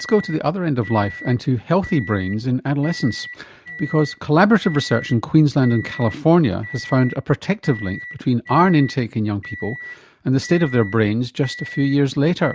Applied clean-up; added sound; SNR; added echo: none; Microwave oven; 17 dB; none.